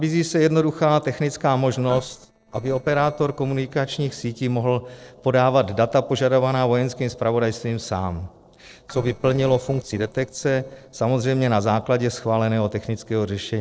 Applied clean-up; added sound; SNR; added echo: neural separator model SepFormer DNS4.